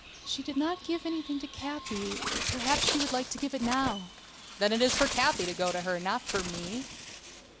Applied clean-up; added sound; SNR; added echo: none; Bird; 5 dB; none.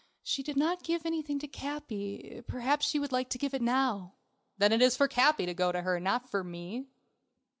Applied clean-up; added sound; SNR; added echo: none; none; none; none.